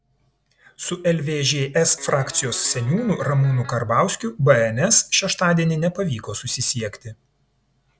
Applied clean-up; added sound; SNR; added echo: none; Guitar; 19 dB; none.